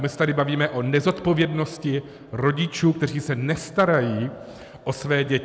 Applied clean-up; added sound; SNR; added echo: none; none; none; none.